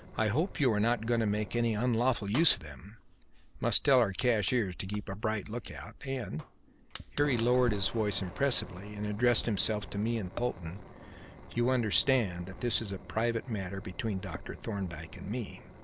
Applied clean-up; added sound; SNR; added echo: none; Fire; 15 dB; none.